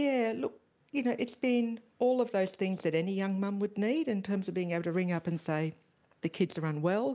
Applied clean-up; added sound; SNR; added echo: none; none; none; none.